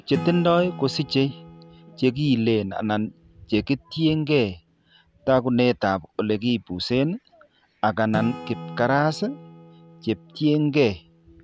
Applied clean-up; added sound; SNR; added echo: none; Acoustic guitar / Strum; 16 dB; none.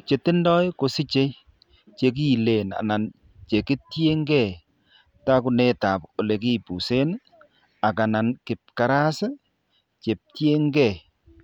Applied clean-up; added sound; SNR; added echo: none; none; none; none.